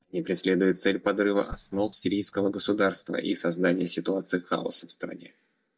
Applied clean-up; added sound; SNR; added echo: neural mask model DeepFilterNet 3.